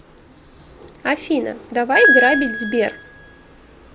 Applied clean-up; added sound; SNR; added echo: none; Piano; -2 dB; none.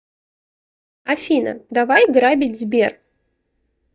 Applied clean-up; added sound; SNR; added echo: neural mask model DeepFilterNet 3.